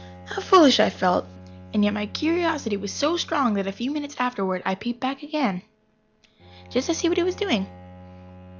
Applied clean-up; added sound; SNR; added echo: none; Bowed string instrument; 20 dB; none.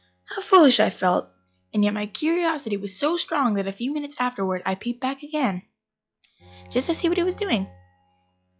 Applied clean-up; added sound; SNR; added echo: classical method log-MMSE.